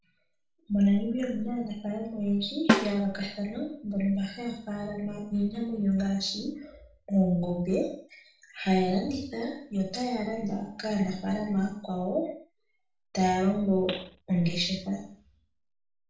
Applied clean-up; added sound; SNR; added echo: none; Snare drum; 0 dB; reverberation time 0.5 s.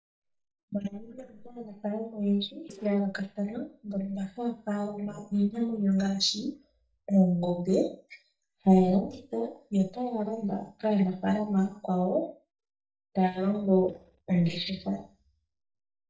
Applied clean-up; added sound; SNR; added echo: neural mask model DeepFilterNet 3.